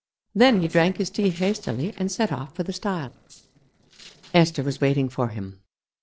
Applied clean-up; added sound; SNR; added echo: neural separator model SepFormer DNS4.